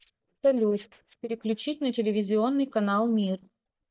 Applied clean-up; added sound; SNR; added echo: neural mask model DeepFilterNet 3.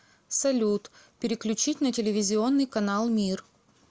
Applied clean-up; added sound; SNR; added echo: none; none; none; none.